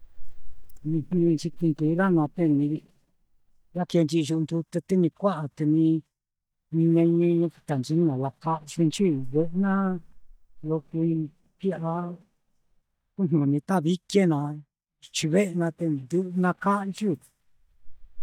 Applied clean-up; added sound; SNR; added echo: neural mask model DeepFilterNet 3.